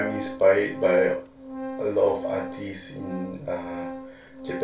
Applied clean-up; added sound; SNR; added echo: none; Organ; 10 dB; reverberation time 0.2 s.